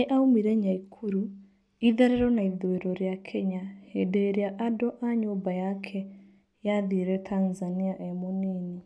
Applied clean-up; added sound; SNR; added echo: none; none; none; none.